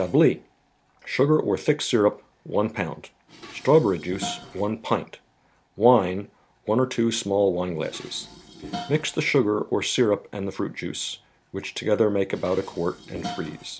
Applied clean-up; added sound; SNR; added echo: none; Dishes, pots, and pans; 19 dB; none.